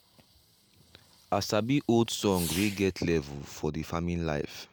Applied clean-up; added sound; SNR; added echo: none; Fireworks; 16 dB; none.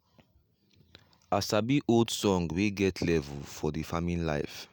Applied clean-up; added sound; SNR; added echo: none; none; none; none.